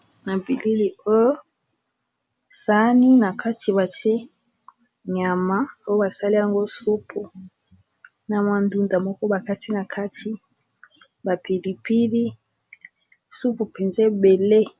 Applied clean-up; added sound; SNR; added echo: none; none; none; none.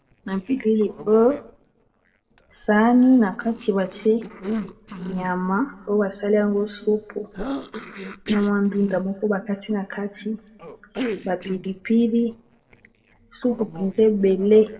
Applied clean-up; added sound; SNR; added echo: neural separator model SepFormer DNS4.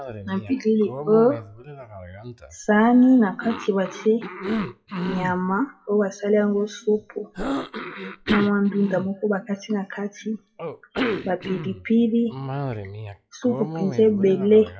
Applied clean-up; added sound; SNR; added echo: classical method WPE with log-MMSE.